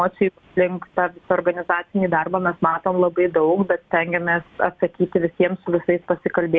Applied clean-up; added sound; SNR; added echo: none; none; none; none.